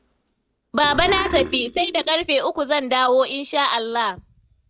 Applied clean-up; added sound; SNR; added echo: neural mask model DeepFilterNet 3.